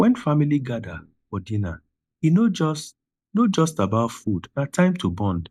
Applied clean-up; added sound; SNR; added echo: neural mask model DeepFilterNet 3.